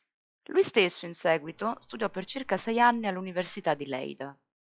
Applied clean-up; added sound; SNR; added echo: classical method log-MMSE.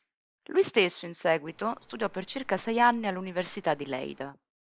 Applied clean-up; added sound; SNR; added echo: none; Cricket; 17 dB; none.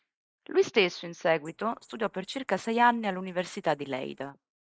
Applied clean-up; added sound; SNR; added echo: neural mask model RNNoise.